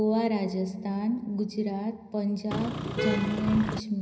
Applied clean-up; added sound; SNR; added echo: none; Vehicle horn, car horn, honking; 2 dB; reverberation time 0.4 s.